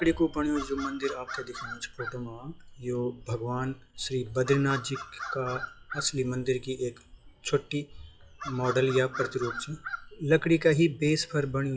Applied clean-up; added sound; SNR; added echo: classical method WPE with log-MMSE.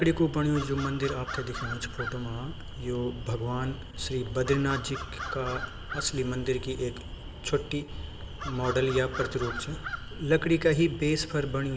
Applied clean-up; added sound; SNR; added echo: none; Crow; 9 dB; reverberation time 1.7 s.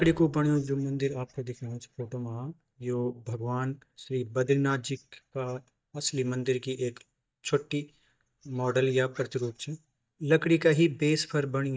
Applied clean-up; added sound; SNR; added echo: neural mask model DeepFilterNet 3.